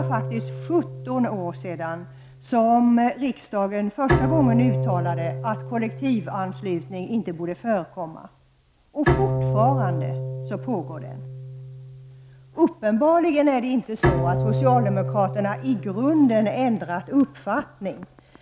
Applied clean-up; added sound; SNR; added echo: none; Bowed string instrument; 4 dB; none.